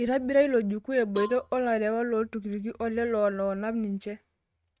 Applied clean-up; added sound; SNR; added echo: neural mask model RNNoise.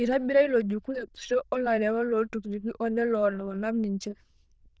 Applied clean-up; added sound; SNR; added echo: neural diffusion model UNIVERSE++.